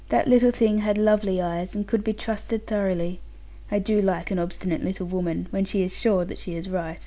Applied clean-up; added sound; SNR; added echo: none; none; none; none.